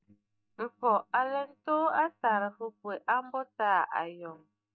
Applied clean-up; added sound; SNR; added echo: neural mask model DeepFilterNet 3.